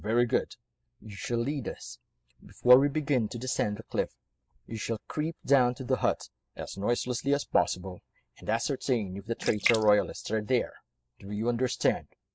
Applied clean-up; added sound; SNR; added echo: neural mask model Resemble Enhance denoiser.